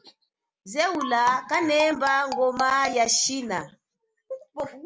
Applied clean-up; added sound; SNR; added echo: none; Marimba, xylophone; 8 dB; none.